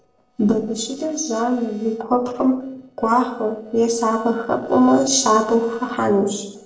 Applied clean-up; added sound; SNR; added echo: neural separator model SepFormer DNS4.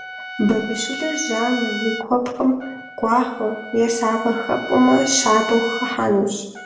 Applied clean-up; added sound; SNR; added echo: none; Trumpet; 11 dB; reverberation time 0.8 s.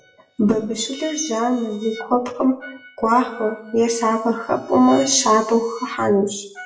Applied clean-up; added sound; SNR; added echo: classical method WPE with log-MMSE.